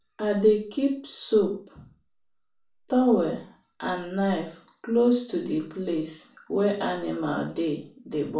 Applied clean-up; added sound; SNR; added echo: none; none; none; reverberation time 0.4 s.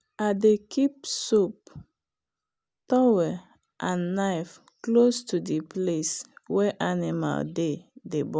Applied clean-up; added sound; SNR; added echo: none; none; none; none.